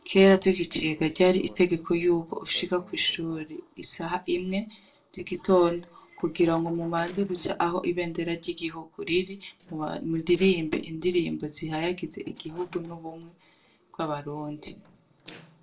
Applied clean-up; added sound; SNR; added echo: neural separator model SepFormer DNS4.